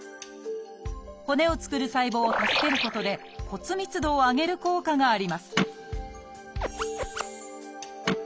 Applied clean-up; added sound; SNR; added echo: none; none; none; none.